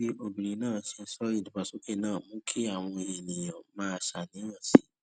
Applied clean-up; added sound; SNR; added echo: none; none; none; none.